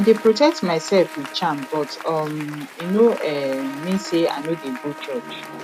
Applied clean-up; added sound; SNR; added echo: none; Trumpet + Applause / Crowd; 14 dB; none.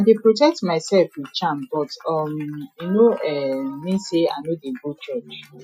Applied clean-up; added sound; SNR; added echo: classical method Wiener filter.